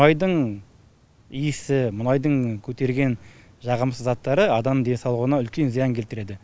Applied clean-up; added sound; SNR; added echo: none; none; none; none.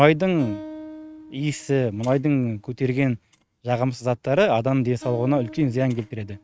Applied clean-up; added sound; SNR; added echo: neural mask model RNNoise.